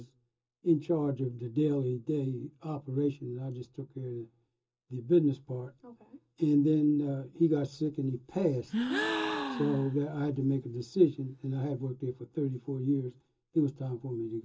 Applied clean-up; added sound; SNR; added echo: none; Gasp; 5 dB; reverberation time 0.2 s.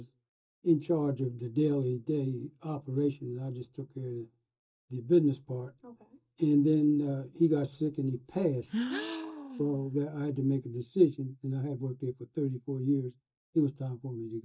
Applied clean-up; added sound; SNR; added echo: neural mask model DeepFilterNet 3.